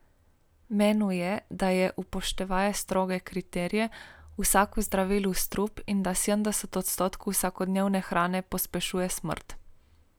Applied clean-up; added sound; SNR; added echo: none; none; none; none.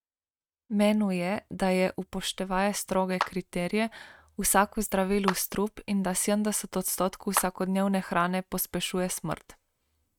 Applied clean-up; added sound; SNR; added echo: neural mask model RNNoise.